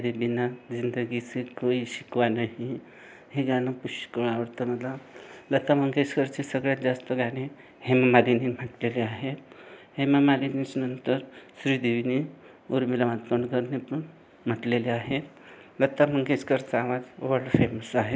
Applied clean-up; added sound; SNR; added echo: none; none; none; none.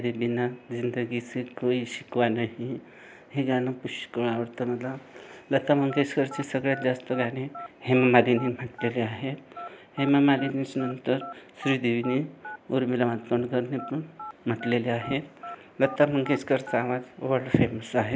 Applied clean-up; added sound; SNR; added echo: none; Telephone; 15 dB; none.